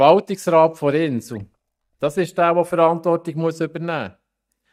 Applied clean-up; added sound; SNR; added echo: neural mask model DeepFilterNet 3.